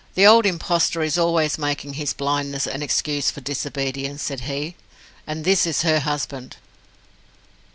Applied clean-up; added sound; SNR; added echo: none; none; none; none.